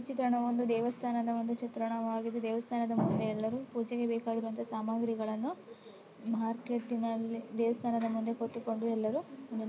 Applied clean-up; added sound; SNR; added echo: none; none; none; none.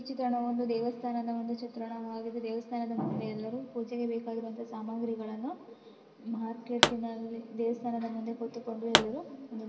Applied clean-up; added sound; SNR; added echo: none; Explosion; -5 dB; reverberation time 1.0 s.